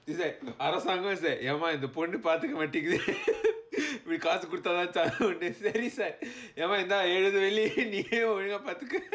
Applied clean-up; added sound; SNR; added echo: none; none; none; none.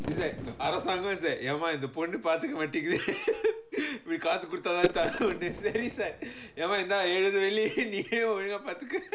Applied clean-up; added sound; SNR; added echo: neural mask model Resemble Enhance denoiser.